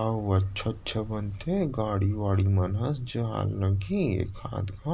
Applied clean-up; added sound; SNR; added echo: none; Ocean; 18 dB; none.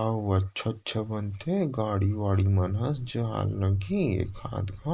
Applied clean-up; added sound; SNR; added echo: neural mask model Resemble Enhance denoiser.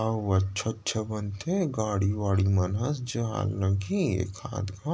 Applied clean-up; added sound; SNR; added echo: none; none; none; none.